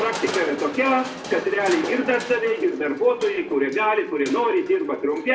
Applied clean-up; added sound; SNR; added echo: none; Crushing; 12 dB; reverberation time 0.5 s.